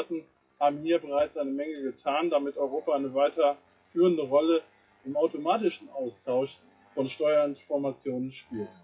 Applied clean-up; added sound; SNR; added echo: classical method WPE with log-MMSE.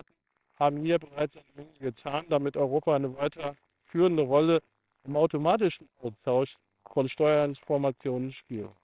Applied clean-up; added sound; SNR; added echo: neural separator model SepFormer WHAMR!.